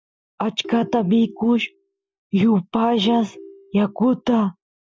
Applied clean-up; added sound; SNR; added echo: neural mask model DeepFilterNet 3.